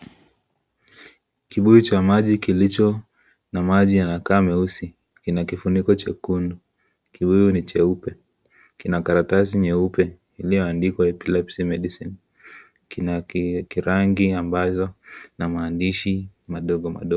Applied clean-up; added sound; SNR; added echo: none; none; none; none.